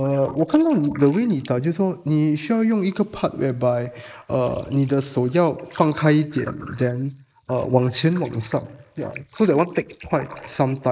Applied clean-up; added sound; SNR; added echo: neural mask model Resemble Enhance denoiser.